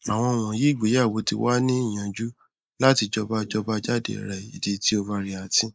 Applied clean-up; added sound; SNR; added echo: neural mask model Resemble Enhance denoiser.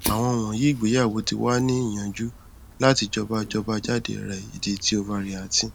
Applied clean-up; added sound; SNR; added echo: none; Fire; 15 dB; none.